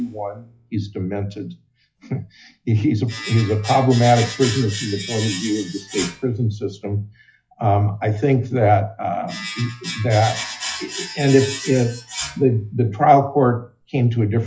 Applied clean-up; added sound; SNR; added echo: classical method log-MMSE.